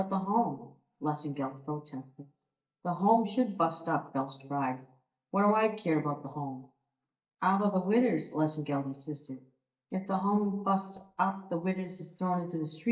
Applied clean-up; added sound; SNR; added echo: neural mask model DeepFilterNet 3.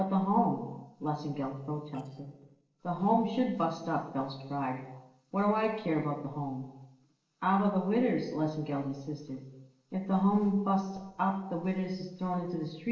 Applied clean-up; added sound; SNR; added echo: neural separator model SepFormer DNS4.